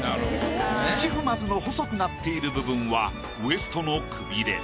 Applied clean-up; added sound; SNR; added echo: none; none; none; none.